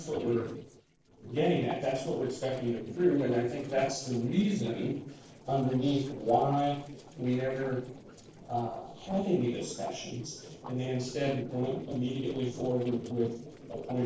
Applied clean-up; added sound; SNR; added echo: neural separator model SepFormer DNS4.